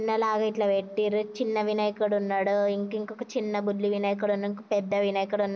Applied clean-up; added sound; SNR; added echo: none; none; none; none.